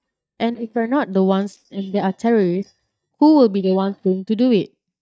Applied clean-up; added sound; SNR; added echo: neural mask model DeepFilterNet 3.